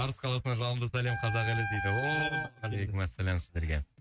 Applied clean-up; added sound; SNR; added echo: neural mask model RNNoise.